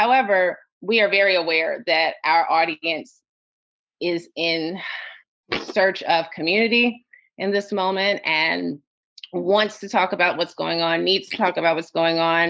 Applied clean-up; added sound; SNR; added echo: neural mask model Resemble Enhance denoiser.